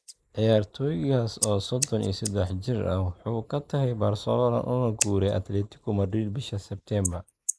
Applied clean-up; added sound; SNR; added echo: neural mask model Resemble Enhance denoiser.